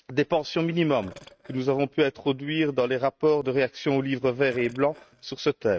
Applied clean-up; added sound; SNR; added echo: neural mask model RNNoise.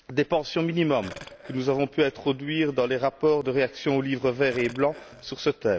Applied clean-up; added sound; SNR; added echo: none; Burping, eructation; 19 dB; none.